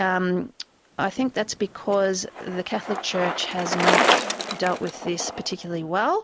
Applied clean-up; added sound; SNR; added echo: none; Bicycle; 2 dB; none.